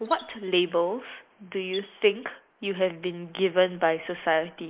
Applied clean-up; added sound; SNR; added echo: neural mask model Resemble Enhance denoiser.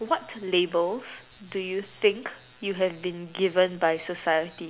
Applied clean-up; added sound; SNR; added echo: none; none; none; none.